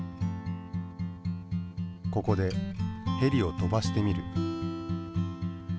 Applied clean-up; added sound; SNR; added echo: none; none; none; none.